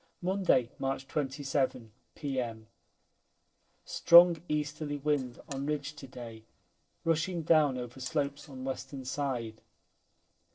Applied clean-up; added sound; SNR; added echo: neural separator model SepFormer DNS4.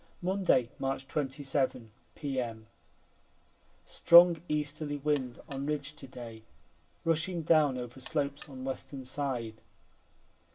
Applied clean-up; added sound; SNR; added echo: none; Alarm; 19 dB; reverberation time 0.2 s.